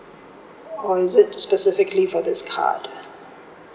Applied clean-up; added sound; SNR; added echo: none; none; none; none.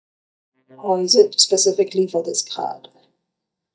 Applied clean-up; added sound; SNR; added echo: neural mask model DeepFilterNet 3.